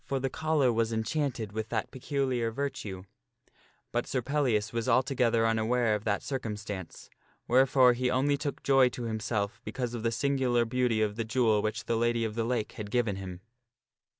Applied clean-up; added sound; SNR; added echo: none; none; none; none.